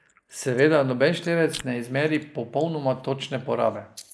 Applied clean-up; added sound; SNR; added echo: neural mask model Resemble Enhance denoiser.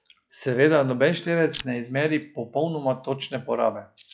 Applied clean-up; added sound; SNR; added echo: classical method log-MMSE.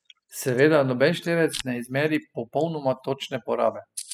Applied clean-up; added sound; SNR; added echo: classical method spectral subtraction.